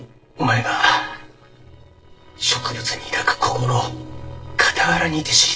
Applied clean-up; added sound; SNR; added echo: neural separator model SepFormer DNS4.